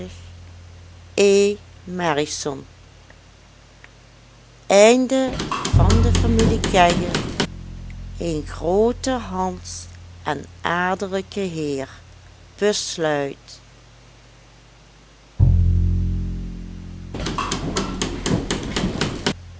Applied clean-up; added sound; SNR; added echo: none; Bowed string instrument + Hammer / Wood; 1 dB; none.